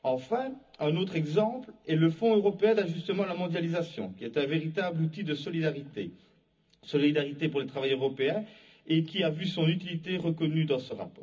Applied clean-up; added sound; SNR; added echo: none; none; none; reverberation time 0.4 s.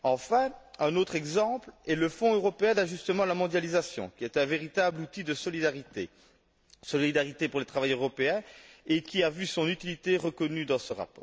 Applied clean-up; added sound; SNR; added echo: none; none; none; none.